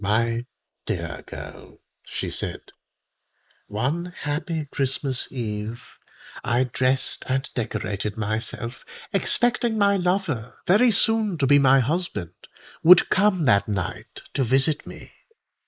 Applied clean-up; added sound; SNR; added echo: neural mask model Resemble Enhance denoiser.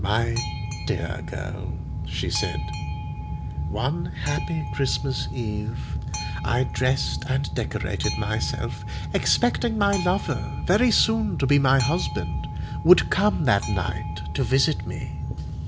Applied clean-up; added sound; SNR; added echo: none; Boat, Water vehicle; 4 dB; none.